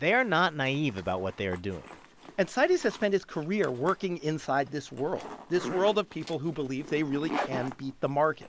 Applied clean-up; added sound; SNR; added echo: none; Zipper (clothing); 13 dB; none.